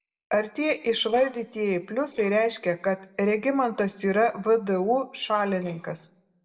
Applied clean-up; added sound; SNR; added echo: neural separator model SepFormer DNS4.